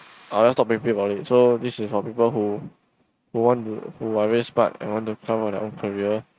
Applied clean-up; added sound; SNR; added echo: neural mask model RNNoise.